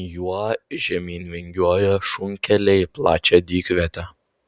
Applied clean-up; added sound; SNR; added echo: none; none; none; none.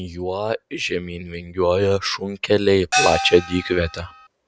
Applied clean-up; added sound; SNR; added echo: none; Gong; 3 dB; none.